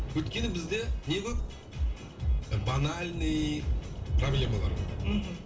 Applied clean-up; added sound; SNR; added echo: none; Thunder / Rain; 7 dB; reverberation time 0.4 s.